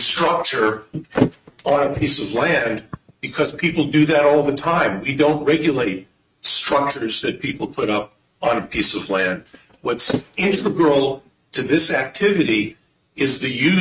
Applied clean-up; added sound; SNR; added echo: neural mask model RNNoise.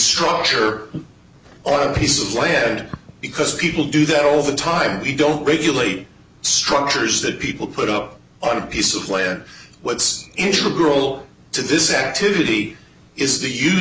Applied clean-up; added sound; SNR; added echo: none; none; none; none.